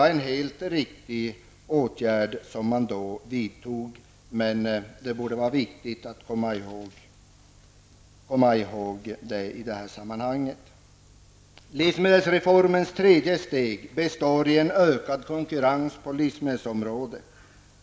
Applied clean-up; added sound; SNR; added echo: none; none; none; none.